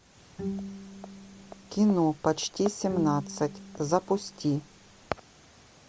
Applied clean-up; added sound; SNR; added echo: none; Bowed string instrument; 11 dB; none.